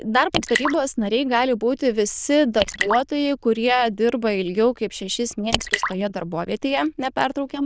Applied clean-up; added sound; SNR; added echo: neural diffusion model UNIVERSE++.